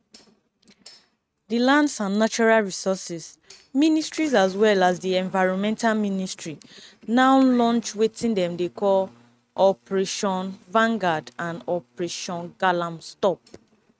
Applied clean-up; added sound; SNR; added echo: neural mask model RNNoise.